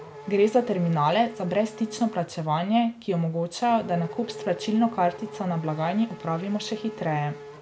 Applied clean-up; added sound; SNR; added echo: none; Race car, auto racing / Accelerating, revving, vroom; 16 dB; none.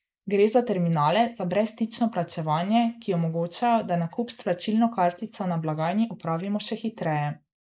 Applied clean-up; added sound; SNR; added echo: neural mask model Resemble Enhance denoiser.